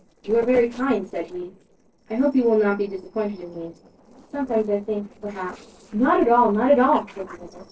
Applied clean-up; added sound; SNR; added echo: neural separator model SepFormer DNS4.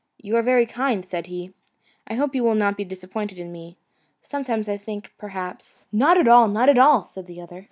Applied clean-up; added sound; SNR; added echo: none; none; none; none.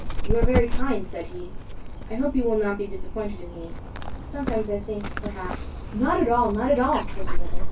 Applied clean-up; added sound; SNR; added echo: none; Dog; -3 dB; reverberation time 0.2 s.